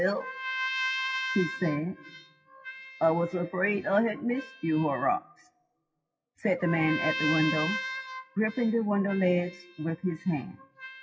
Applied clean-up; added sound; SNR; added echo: classical method WPE with log-MMSE.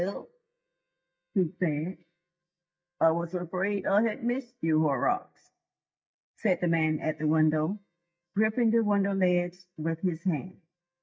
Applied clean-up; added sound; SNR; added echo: neural mask model DeepFilterNet 3.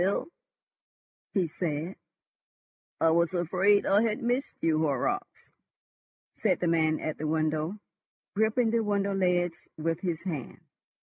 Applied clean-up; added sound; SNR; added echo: none; none; none; none.